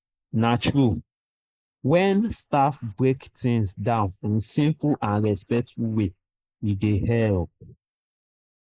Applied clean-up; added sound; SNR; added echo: neural mask model Resemble Enhance denoiser.